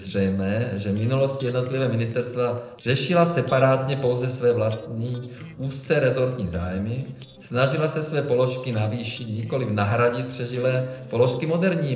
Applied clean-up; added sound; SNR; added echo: neural separator model SepFormer DNS4.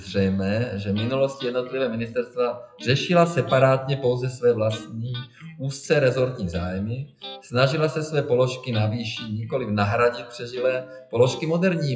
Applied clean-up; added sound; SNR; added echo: classical method WPE with log-MMSE.